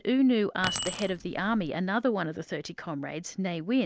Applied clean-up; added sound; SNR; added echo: none; Keys jangling; 7 dB; none.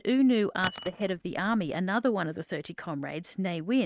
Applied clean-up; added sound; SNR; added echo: neural mask model RNNoise.